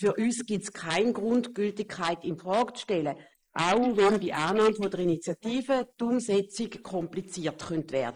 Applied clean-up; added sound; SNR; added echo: neural mask model Resemble Enhance denoiser.